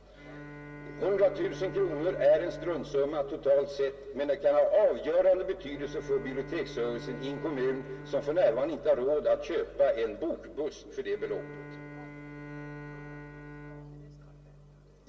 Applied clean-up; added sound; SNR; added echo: none; Bowed string instrument; 16 dB; reverberation time 3.0 s.